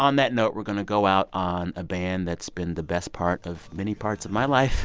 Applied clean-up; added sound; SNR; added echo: none; none; none; none.